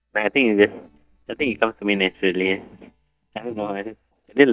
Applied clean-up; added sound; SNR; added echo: neural mask model DeepFilterNet 3.